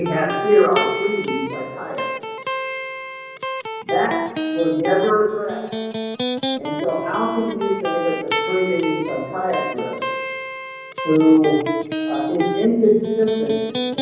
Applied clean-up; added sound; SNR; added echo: none; Electric guitar; 5 dB; reverberation time 1.1 s.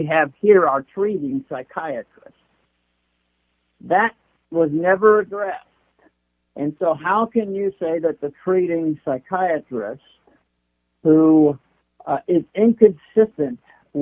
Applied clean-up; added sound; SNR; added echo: none; none; none; none.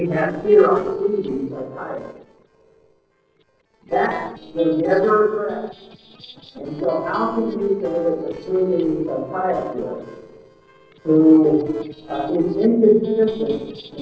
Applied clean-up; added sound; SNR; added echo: neural separator model SepFormer DNS4.